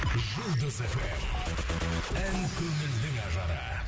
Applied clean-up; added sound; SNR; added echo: none; Explosion; 17 dB; none.